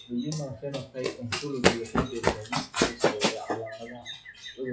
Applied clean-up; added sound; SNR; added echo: classical method WPE with log-MMSE.